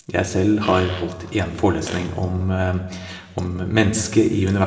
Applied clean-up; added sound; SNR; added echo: none; Fart; 17 dB; reverberation time 1.3 s.